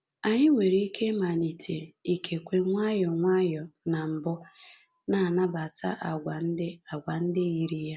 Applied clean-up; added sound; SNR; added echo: none; none; none; none.